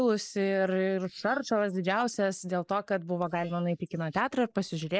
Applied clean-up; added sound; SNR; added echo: neural mask model Resemble Enhance denoiser.